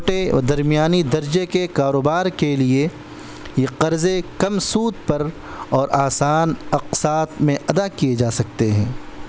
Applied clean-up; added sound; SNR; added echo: none; Wind; 17 dB; none.